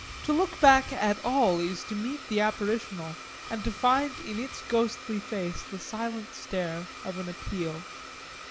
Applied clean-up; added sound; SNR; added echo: none; Domestic sounds, home sounds; 12 dB; none.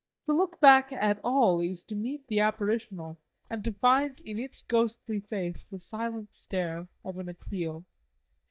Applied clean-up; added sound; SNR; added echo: neural mask model DeepFilterNet 3.